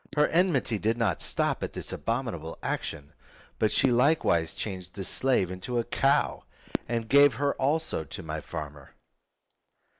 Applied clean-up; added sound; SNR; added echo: neural mask model Resemble Enhance denoiser.